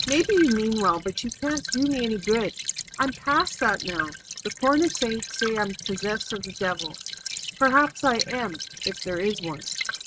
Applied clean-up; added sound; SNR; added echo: neural mask model RNNoise.